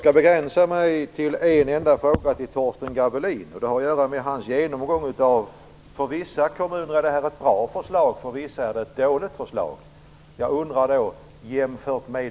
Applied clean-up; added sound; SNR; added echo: none; none; none; none.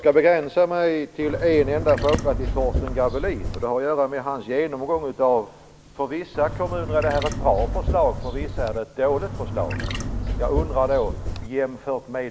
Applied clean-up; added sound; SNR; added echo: none; Trickle, dribble / Chirp, tweet; 4 dB; none.